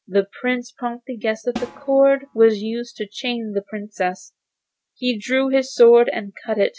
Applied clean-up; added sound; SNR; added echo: none; Snare drum; 18 dB; none.